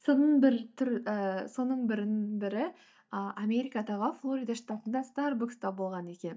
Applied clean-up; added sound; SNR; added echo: neural mask model DeepFilterNet 3.